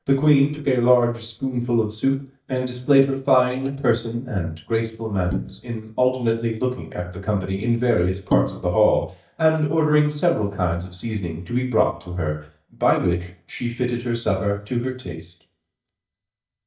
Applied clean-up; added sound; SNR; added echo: neural mask model DeepFilterNet 3.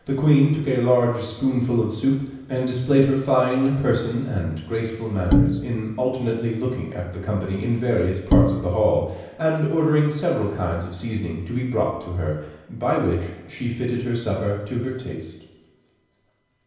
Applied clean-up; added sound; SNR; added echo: none; Bowed string instrument; -1 dB; reverberation time 0.9 s.